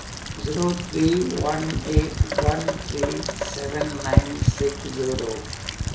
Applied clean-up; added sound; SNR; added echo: none; Rain; -1 dB; none.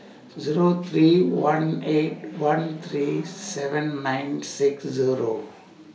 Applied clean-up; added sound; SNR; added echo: none; none; none; none.